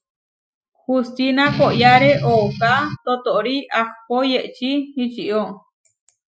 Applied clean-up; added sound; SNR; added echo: classical method Wiener filter.